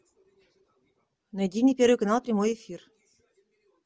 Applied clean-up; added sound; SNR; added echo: none; none; none; none.